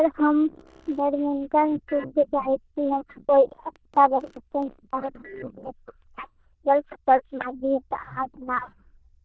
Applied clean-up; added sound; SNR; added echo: neural diffusion model UNIVERSE++.